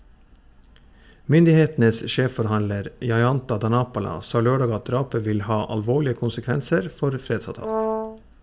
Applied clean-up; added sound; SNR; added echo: none; Brass instrument; 4 dB; reverberation time 0.4 s.